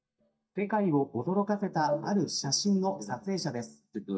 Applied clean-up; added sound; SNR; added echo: neural mask model DeepFilterNet 3.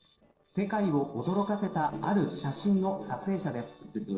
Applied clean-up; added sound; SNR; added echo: neural separator model SepFormer DNS4.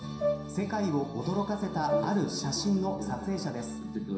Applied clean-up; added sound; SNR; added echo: none; Brass instrument; 6 dB; reverberation time 0.7 s.